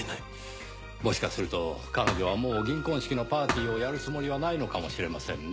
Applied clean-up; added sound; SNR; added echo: none; Thump, thud; 7 dB; none.